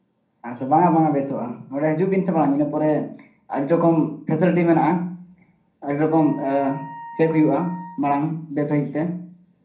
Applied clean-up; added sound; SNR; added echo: none; Wind instrument, woodwind instrument; 18 dB; reverberation time 0.6 s.